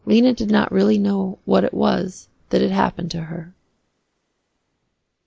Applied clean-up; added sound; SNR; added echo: neural mask model Resemble Enhance denoiser.